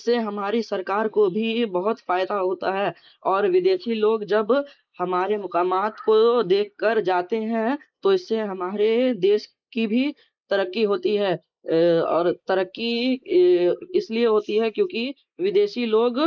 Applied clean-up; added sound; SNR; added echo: neural mask model Resemble Enhance denoiser.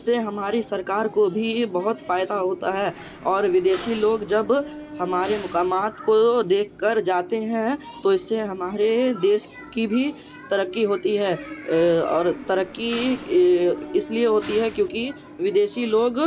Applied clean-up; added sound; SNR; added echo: none; Mechanisms; 16 dB; none.